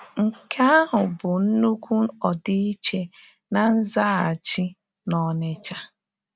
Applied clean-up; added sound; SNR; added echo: none; none; none; none.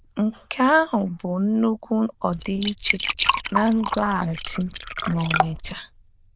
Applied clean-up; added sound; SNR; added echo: neural diffusion model UNIVERSE++.